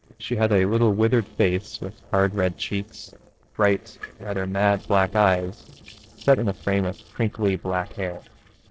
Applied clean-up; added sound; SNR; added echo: neural separator model SepFormer DNS4.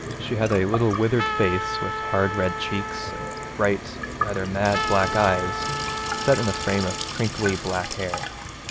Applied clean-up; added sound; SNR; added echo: none; Trumpet + Sink (filling or washing) / Water tap, faucet; 4 dB; none.